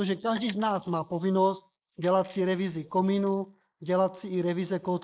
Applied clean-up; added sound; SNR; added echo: neural mask model Resemble Enhance denoiser.